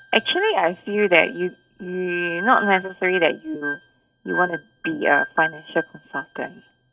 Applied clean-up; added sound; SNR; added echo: neural mask model RNNoise.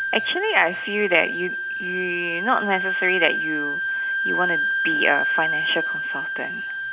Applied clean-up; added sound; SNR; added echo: none; Wind instrument, woodwind instrument; 0 dB; none.